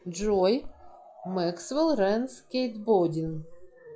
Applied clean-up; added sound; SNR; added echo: classical method log-MMSE.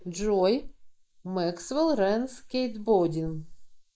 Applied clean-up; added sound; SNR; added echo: neural mask model Resemble Enhance denoiser.